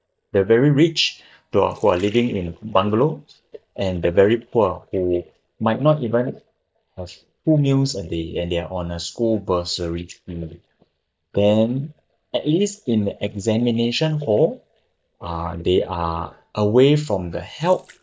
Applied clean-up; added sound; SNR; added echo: neural mask model DeepFilterNet 3.